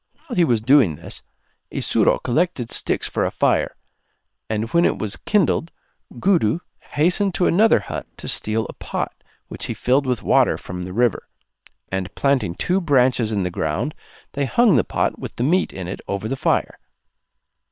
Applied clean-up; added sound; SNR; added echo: neural separator model SepFormer WHAM!.